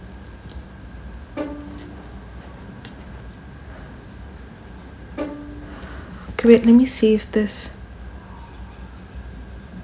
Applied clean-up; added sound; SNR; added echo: none; Bowed string instrument; 14 dB; none.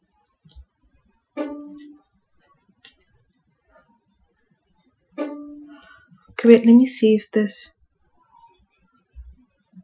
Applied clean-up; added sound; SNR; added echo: classical method Wiener filter.